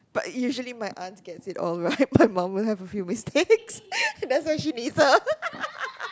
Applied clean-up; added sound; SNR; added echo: none; none; none; none.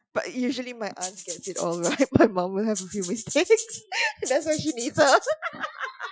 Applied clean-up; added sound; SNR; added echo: classical method Wiener filter.